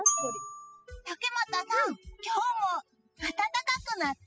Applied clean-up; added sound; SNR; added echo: classical method spectral subtraction.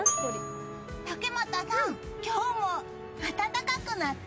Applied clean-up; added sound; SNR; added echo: none; Glockenspiel; 5 dB; none.